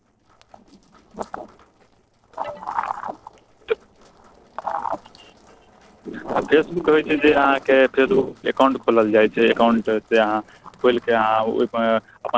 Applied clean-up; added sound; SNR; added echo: neural separator model SepFormer DNS4.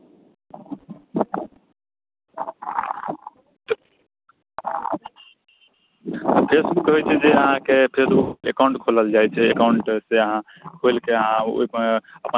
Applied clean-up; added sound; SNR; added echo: none; none; none; none.